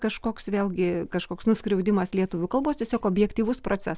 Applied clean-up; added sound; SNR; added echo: neural mask model DeepFilterNet 3.